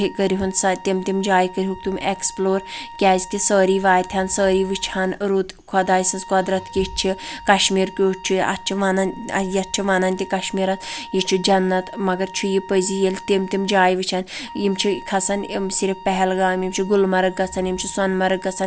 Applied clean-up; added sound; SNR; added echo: none; Wind instrument, woodwind instrument; 18 dB; none.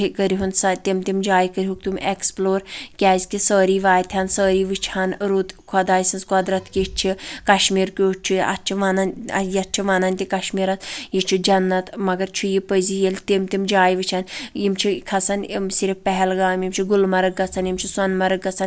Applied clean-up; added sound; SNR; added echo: none; none; none; none.